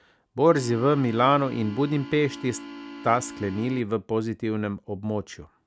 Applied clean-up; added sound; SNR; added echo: none; Organ; 14 dB; none.